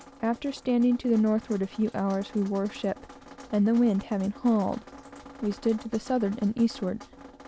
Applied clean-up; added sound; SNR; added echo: none; Drip; 20 dB; none.